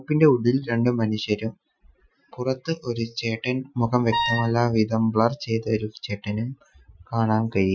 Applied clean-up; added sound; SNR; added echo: classical method Wiener filter.